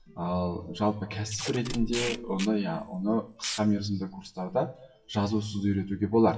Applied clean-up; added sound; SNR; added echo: classical method WPE with log-MMSE.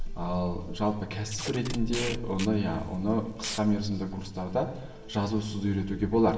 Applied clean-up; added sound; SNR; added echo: none; Packing tape, duct tape; 12 dB; reverberation time 0.9 s.